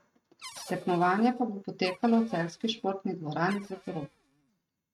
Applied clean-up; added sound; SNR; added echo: neural mask model RNNoise.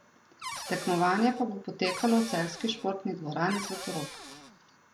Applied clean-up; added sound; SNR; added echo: none; Cupboard open or close / Door; 11 dB; none.